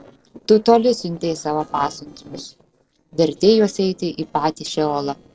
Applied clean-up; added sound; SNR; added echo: neural separator model SepFormer DNS4.